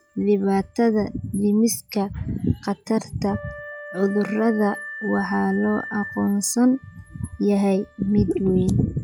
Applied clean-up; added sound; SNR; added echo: classical method log-MMSE.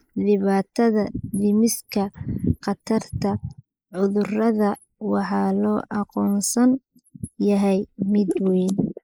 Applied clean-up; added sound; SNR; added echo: neural mask model Resemble Enhance denoiser.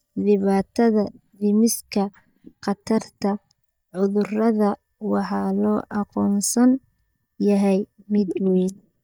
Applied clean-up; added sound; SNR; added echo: neural mask model DeepFilterNet 3.